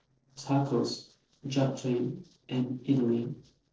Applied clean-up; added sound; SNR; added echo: neural separator model SepFormer DNS4.